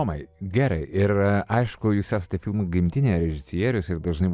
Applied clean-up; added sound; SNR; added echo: none; none; none; none.